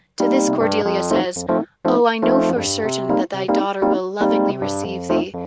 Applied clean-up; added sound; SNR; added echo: none; Piano; -3 dB; none.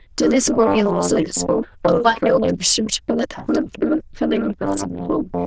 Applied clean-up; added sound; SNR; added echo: neural diffusion model UNIVERSE++.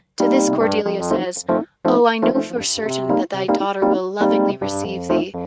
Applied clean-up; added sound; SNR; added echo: neural mask model RNNoise.